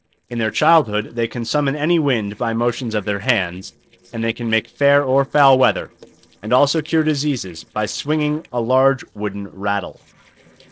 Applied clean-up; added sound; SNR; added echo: neural separator model SepFormer DNS4.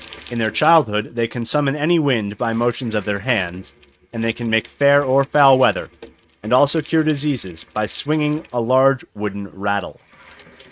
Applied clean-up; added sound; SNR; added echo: neural mask model RNNoise.